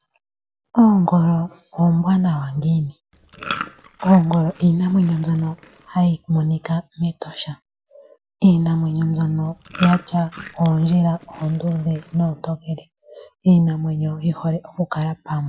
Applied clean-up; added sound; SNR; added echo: none; Chewing, mastication; 15 dB; none.